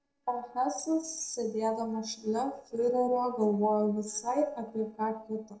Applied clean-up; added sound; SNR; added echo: neural separator model SepFormer DNS4.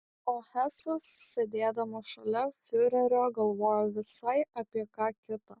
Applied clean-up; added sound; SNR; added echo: none; none; none; none.